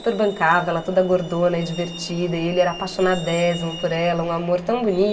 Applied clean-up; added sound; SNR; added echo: none; Truck; 17 dB; reverberation time 1.6 s.